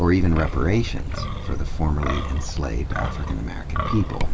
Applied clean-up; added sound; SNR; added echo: none; Wind; 2 dB; reverberation time 2.7 s.